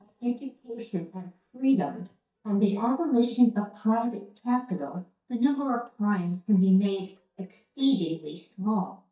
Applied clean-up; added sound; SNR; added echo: neural mask model DeepFilterNet 3.